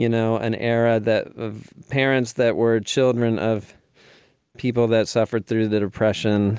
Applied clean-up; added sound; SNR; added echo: none; none; none; none.